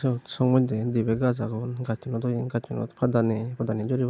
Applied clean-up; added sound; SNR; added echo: none; none; none; none.